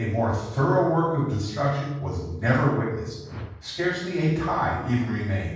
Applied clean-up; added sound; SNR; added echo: neural separator model SepFormer DNS4.